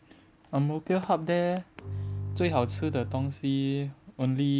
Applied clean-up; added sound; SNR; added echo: none; Bowed string instrument; 6 dB; none.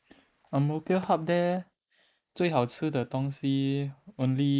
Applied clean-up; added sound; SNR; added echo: neural mask model Resemble Enhance denoiser.